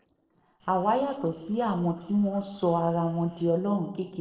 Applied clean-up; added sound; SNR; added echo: neural separator model SepFormer DNS4.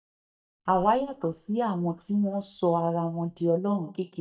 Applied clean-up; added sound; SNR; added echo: neural mask model DeepFilterNet 3.